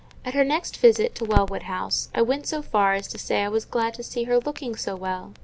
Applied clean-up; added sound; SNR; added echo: none; Crackle; 10 dB; none.